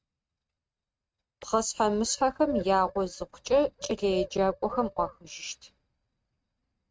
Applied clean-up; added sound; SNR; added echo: neural mask model RNNoise.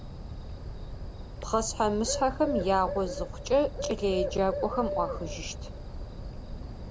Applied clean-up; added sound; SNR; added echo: none; Bird; 5 dB; none.